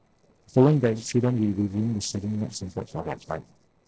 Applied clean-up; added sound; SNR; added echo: neural separator model SepFormer DNS4.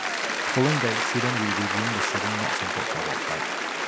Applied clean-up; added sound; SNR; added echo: none; Applause / Cheering; -3 dB; none.